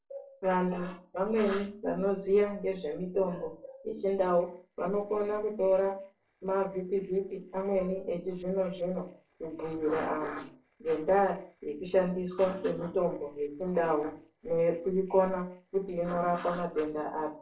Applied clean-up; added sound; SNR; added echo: neural separator model SepFormer DNS4.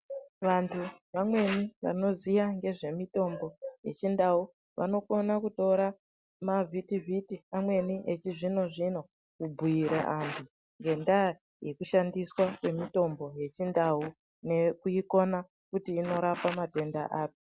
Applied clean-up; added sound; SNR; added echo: none; none; none; none.